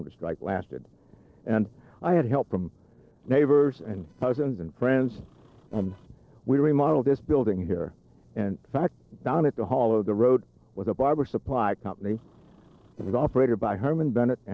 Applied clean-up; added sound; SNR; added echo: neural separator model SepFormer DNS4.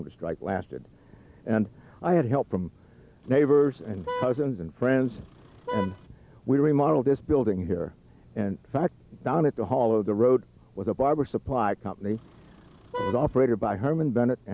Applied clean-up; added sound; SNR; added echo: none; Vehicle horn, car horn, honking; 11 dB; none.